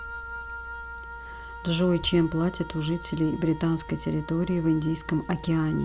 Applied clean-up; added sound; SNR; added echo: none; Wind instrument, woodwind instrument; 14 dB; none.